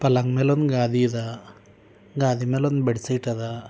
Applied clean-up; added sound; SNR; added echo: none; none; none; none.